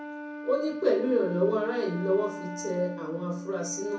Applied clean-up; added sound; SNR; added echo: none; Wind instrument, woodwind instrument; 11 dB; reverberation time 0.6 s.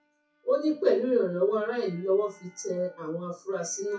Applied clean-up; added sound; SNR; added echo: classical method WPE with log-MMSE.